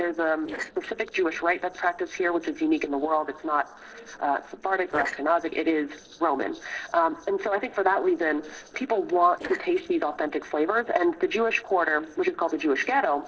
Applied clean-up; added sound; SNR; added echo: neural separator model SepFormer DNS4.